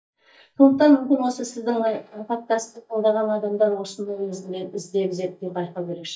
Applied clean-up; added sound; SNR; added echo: neural mask model DeepFilterNet 3.